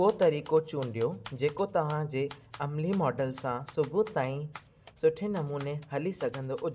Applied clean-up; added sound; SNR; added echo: none; Typewriter; 19 dB; none.